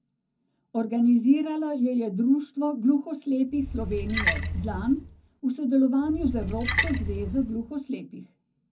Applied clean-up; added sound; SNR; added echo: none; Splash, splatter; 5 dB; reverberation time 0.3 s.